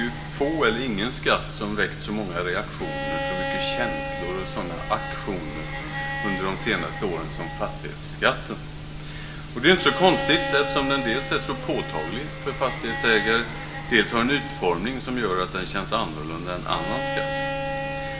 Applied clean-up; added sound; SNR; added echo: none; Bowed string instrument; 8 dB; reverberation time 0.6 s.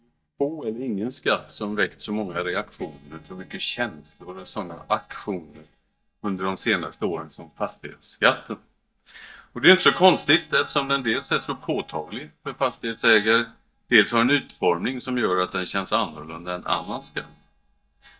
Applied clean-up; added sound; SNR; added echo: neural mask model DeepFilterNet 3.